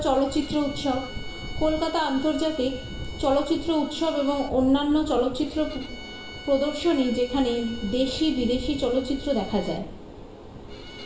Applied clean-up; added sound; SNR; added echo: none; Bowed string instrument; 18 dB; reverberation time 0.8 s.